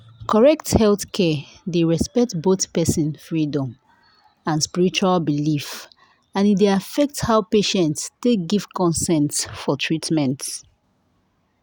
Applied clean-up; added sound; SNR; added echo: none; none; none; none.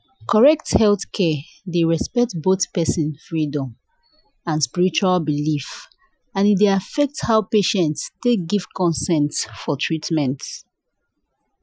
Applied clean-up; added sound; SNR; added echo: classical method Wiener filter.